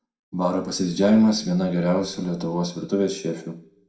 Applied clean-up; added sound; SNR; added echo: neural separator model SepFormer DNS4.